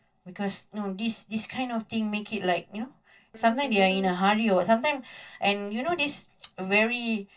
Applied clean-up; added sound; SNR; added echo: neural separator model SepFormer DNS4.